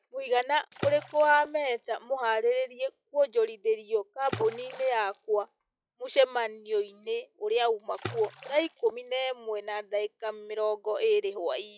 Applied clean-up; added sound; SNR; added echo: classical method log-MMSE.